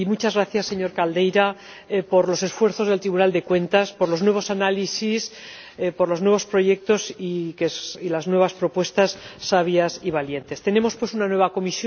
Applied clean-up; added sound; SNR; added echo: none; none; none; none.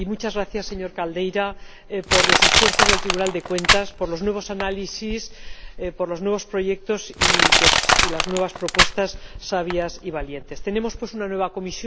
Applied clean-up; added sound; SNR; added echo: none; Crushing; -3 dB; none.